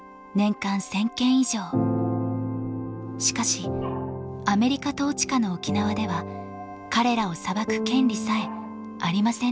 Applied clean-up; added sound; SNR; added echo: none; Dog + Wind instrument, woodwind instrument; 19 dB; none.